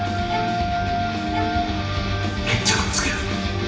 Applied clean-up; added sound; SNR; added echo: none; Bowed string instrument; 15 dB; reverberation time 0.8 s.